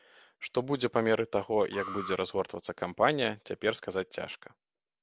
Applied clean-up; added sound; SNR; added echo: none; Alarm; 13 dB; none.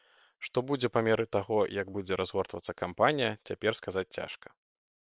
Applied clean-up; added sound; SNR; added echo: neural separator model SepFormer WHAM!.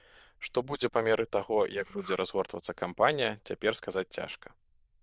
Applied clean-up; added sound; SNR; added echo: neural diffusion model UNIVERSE++.